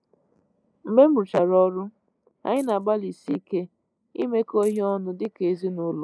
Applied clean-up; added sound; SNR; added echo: neural mask model Resemble Enhance denoiser.